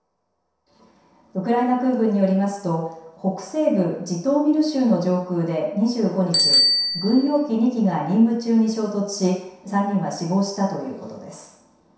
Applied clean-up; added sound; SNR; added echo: none; Bicycle bell; 8 dB; reverberation time 0.7 s.